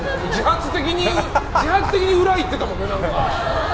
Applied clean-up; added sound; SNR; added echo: none; Aircraft; 7 dB; none.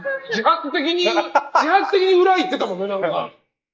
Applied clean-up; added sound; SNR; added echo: neural mask model Resemble Enhance denoiser.